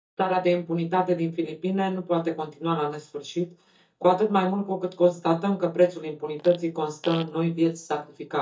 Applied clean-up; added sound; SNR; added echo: neural mask model DeepFilterNet 3.